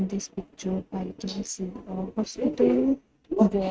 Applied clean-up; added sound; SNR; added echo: neural mask model RNNoise.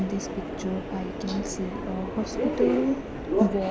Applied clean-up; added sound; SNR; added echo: none; Subway, metro, underground; 1 dB; none.